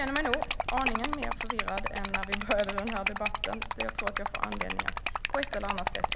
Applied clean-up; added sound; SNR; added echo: none; Liquid; -2 dB; none.